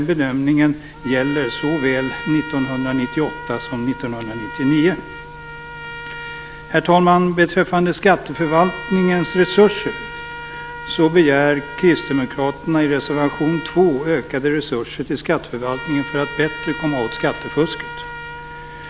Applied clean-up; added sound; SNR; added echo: none; Trumpet; 13 dB; none.